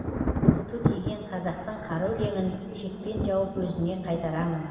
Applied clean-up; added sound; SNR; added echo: none; Thunder; 0 dB; reverberation time 2.9 s.